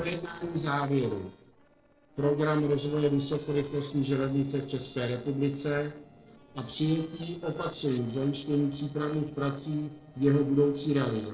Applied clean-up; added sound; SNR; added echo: neural separator model SepFormer DNS4.